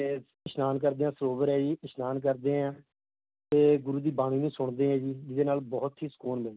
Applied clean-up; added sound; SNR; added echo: none; none; none; none.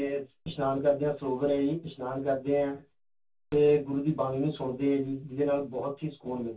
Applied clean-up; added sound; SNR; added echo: none; none; none; reverberation time 0.2 s.